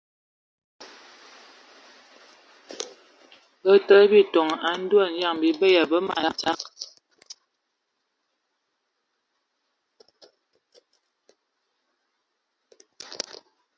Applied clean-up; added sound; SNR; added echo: none; none; none; none.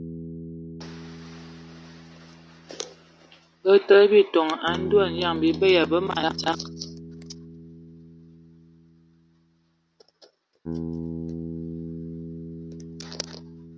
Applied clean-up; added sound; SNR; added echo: none; Bass guitar; 11 dB; none.